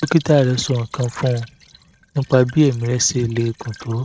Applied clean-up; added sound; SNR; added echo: neural mask model RNNoise.